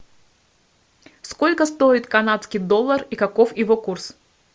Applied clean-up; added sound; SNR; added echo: none; none; none; none.